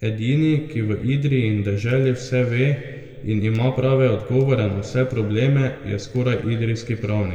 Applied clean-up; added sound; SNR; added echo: none; none; none; reverberation time 1.5 s.